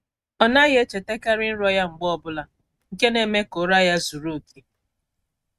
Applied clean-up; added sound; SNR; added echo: neural mask model RNNoise.